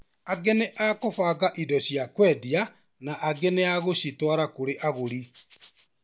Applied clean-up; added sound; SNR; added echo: none; Rattle (instrument); 16 dB; none.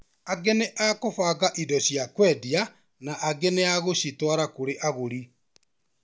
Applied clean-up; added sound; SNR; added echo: none; none; none; none.